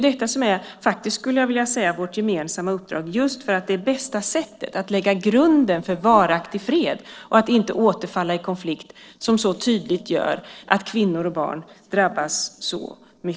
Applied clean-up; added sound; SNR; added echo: neural separator model SepFormer DNS4.